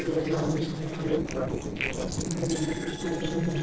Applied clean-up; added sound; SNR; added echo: neural separator model SepFormer DNS4.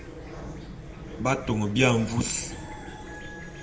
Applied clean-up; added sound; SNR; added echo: none; Chirp, tweet / Fowl; 11 dB; reverberation time 0.8 s.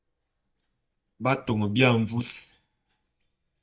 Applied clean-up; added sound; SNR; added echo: neural mask model DeepFilterNet 3.